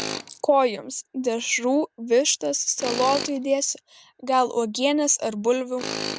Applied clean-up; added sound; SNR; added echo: none; Tools; 12 dB; none.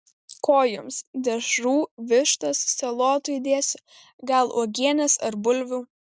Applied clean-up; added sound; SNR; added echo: none; none; none; none.